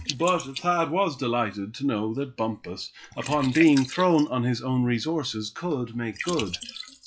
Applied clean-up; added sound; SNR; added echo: classical method log-MMSE.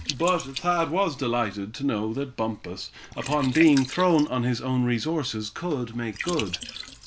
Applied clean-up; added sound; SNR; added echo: none; Liquid; 13 dB; none.